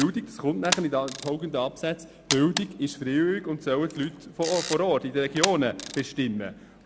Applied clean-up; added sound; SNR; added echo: none; Camera; 9 dB; none.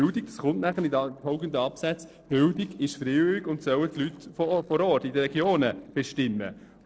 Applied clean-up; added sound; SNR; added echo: neural separator model SepFormer DNS4.